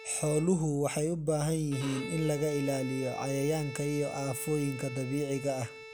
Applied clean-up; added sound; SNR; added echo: none; Bowed string instrument; 13 dB; none.